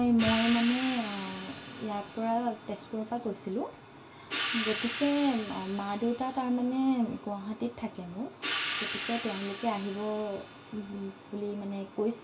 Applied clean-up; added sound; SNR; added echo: none; Hi-hat; 6 dB; reverberation time 0.2 s.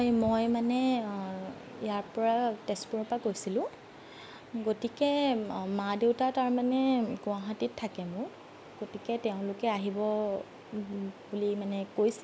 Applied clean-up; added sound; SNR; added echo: none; none; none; none.